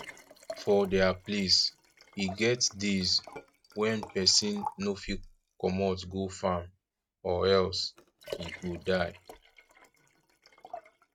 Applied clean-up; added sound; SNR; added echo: neural mask model RNNoise.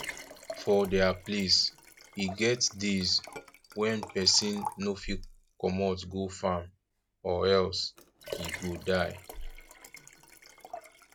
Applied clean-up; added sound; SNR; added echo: none; Liquid; 13 dB; none.